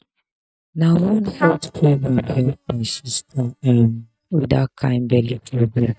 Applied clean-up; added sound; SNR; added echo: neural mask model DeepFilterNet 3.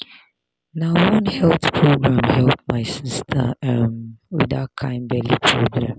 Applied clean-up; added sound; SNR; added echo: none; none; none; none.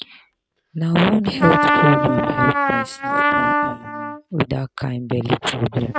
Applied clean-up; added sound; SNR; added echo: neural mask model RNNoise.